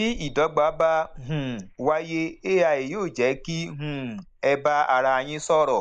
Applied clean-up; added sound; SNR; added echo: neural mask model Resemble Enhance denoiser.